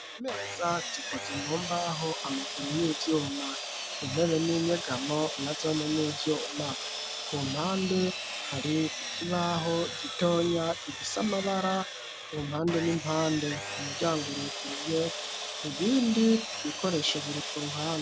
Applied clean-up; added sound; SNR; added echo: none; Sawing; 6 dB; none.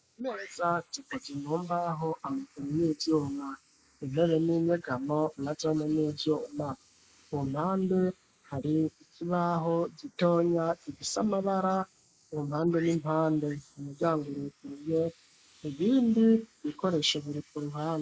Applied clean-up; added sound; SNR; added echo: neural mask model Resemble Enhance denoiser.